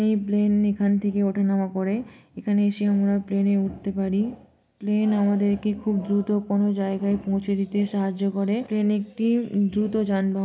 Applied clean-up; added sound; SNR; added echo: none; none; none; none.